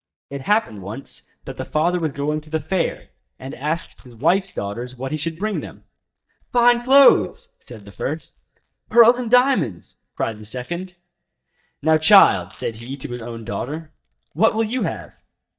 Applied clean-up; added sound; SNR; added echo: neural mask model DeepFilterNet 3.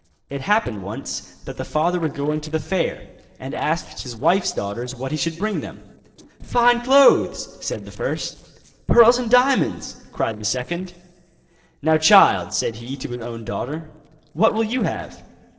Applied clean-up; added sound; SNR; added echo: neural separator model SepFormer DNS4.